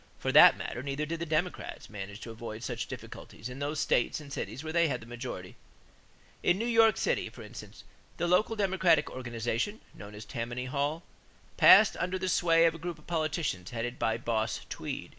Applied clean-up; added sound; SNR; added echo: none; none; none; none.